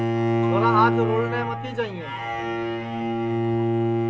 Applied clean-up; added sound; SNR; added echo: none; Bowed string instrument; -4 dB; none.